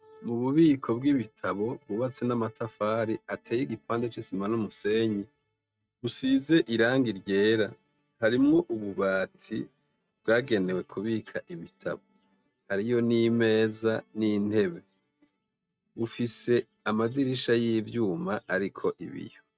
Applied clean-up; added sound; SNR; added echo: neural mask model RNNoise.